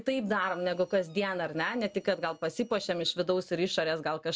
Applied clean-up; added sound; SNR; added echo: neural separator model SepFormer DNS4.